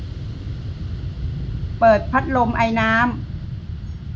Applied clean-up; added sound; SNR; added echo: none; Fixed-wing aircraft, airplane; 5 dB; none.